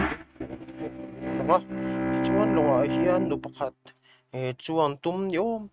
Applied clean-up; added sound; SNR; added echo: neural mask model RNNoise.